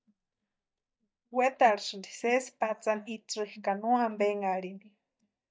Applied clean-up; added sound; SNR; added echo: neural mask model DeepFilterNet 3.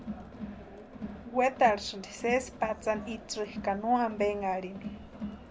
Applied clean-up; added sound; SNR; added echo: none; Crowd; 11 dB; none.